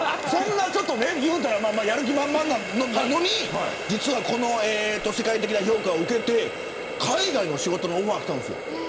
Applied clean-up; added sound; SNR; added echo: none; Water tap, faucet; 7 dB; none.